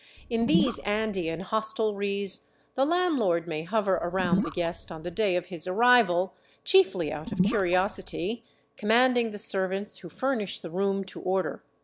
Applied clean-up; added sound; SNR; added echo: none; Gurgling / Liquid; 4 dB; none.